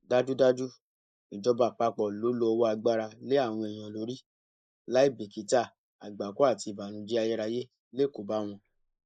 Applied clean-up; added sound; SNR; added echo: neural mask model Resemble Enhance denoiser.